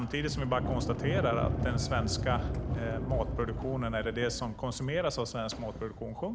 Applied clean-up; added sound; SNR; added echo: none; Sliding door; 1 dB; none.